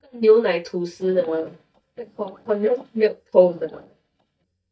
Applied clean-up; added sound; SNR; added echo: neural mask model DeepFilterNet 3.